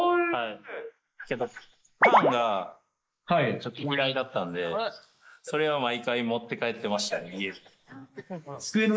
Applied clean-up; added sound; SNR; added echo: neural mask model Resemble Enhance denoiser.